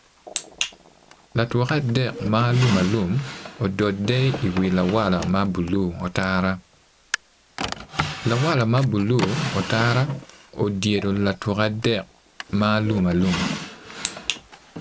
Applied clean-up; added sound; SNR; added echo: none; Drawer open or close; 10 dB; none.